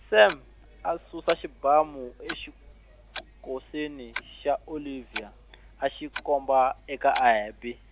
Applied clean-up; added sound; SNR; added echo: none; Clock; 16 dB; none.